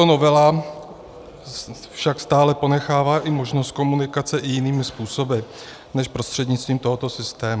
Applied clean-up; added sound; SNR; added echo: none; none; none; none.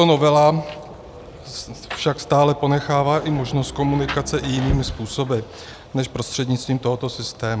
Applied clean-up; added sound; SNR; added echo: none; Rain; 14 dB; none.